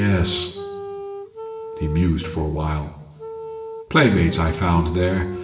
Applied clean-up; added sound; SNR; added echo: none; Wind instrument, woodwind instrument; 11 dB; reverberation time 0.9 s.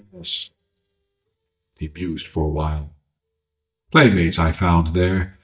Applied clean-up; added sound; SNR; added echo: neural mask model DeepFilterNet 3.